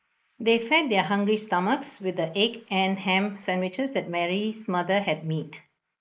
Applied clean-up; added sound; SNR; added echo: neural mask model Resemble Enhance denoiser.